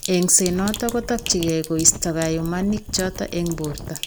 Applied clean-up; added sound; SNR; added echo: none; Wind + Sink (filling or washing); 11 dB; none.